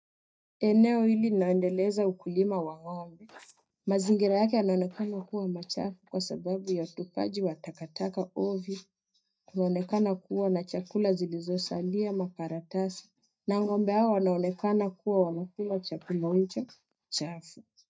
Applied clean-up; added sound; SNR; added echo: neural mask model DeepFilterNet 3.